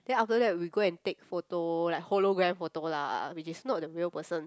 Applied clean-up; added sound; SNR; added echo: none; none; none; none.